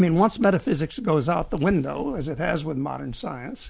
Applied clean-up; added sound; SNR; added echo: none; Hands; 18 dB; none.